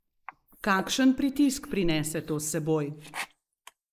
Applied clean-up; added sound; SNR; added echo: neural mask model Resemble Enhance denoiser.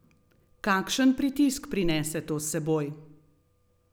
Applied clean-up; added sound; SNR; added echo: none; none; none; none.